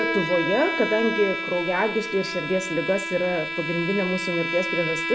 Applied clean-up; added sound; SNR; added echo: none; Bowed string instrument; 4 dB; none.